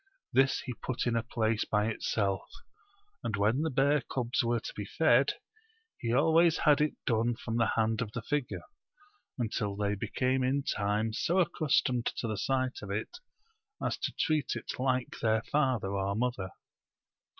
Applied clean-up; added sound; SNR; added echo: none; none; none; none.